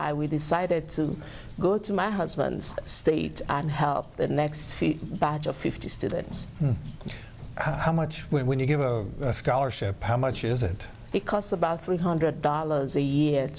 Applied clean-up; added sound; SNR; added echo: none; none; none; none.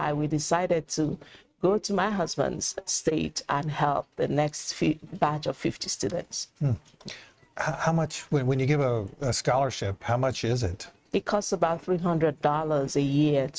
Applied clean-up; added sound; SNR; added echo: neural mask model RNNoise.